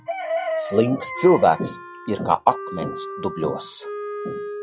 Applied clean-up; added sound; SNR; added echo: classical method log-MMSE.